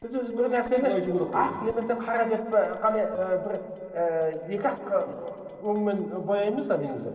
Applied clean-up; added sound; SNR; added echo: neural separator model SepFormer DNS4.